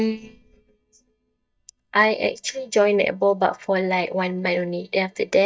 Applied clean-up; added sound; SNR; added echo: neural mask model DeepFilterNet 3.